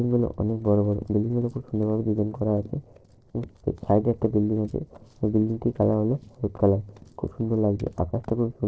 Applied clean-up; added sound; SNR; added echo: neural separator model SepFormer DNS4.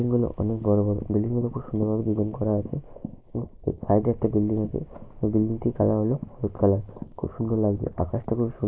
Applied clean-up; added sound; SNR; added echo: neural mask model Resemble Enhance denoiser.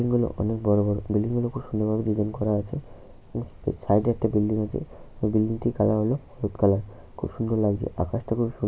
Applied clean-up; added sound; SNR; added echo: none; none; none; none.